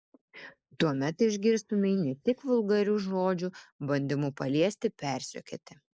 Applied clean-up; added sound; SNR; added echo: neural mask model Resemble Enhance denoiser.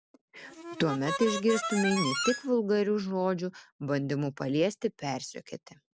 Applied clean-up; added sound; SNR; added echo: none; Harmonica; 5 dB; none.